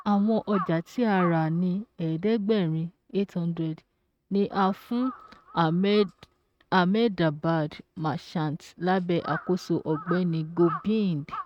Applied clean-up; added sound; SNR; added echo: neural mask model RNNoise.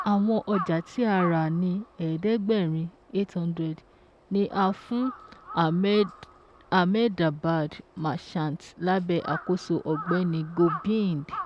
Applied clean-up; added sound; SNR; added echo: none; Crow; 14 dB; none.